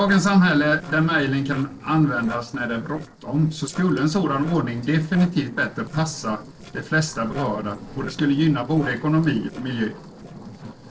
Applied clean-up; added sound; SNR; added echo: neural separator model SepFormer DNS4.